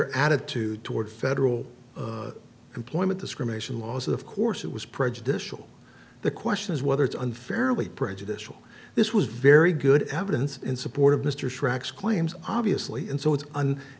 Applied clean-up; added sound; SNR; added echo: none; none; none; none.